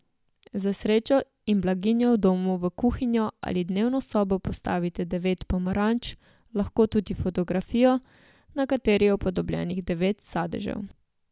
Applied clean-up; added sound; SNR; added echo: none; none; none; none.